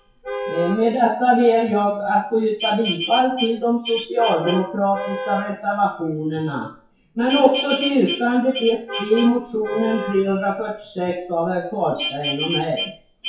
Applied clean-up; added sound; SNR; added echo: classical method WPE with log-MMSE.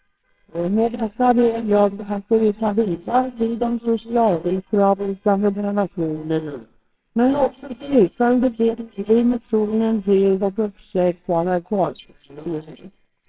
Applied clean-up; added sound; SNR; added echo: neural separator model SepFormer WHAMR!.